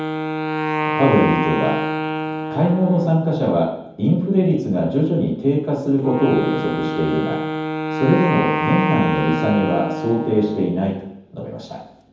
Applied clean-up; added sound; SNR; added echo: none; Wind instrument, woodwind instrument; 5 dB; reverberation time 0.9 s.